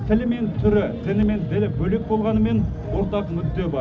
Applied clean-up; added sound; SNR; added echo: none; Motorcycle; 14 dB; reverberation time 0.4 s.